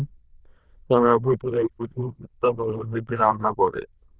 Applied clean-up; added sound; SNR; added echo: neural diffusion model UNIVERSE++.